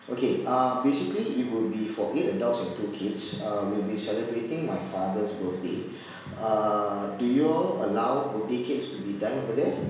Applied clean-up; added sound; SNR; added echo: none; none; none; reverberation time 1.1 s.